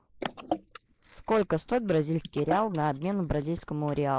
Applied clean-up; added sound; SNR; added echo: neural mask model Resemble Enhance denoiser.